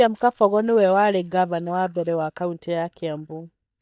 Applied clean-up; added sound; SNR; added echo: neural mask model DeepFilterNet 3.